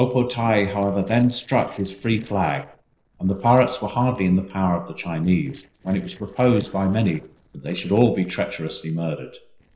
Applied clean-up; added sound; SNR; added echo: neural separator model SepFormer DNS4.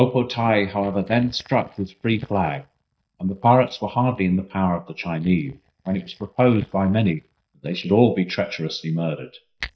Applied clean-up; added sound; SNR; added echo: neural mask model DeepFilterNet 3.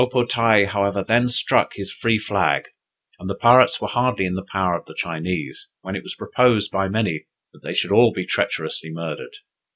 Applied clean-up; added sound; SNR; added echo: none; none; none; none.